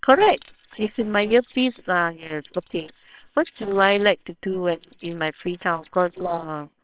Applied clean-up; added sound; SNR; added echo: neural separator model SepFormer WHAMR!.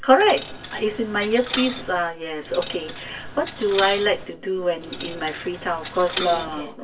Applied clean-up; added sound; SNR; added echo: none; Coin (dropping); 12 dB; reverberation time 0.1 s.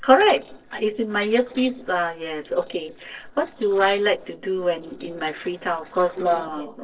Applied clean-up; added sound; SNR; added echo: neural separator model SepFormer DNS4.